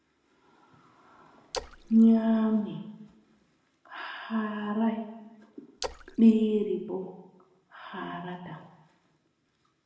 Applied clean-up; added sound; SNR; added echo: none; Splash, splatter; 14 dB; reverberation time 0.9 s.